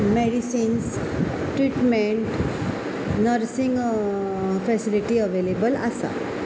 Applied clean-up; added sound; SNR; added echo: none; none; none; none.